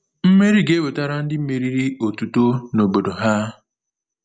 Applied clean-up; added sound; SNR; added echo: none; none; none; none.